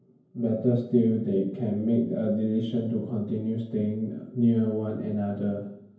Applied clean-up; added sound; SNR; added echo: none; none; none; reverberation time 0.9 s.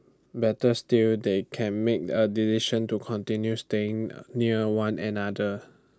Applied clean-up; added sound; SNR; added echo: none; none; none; none.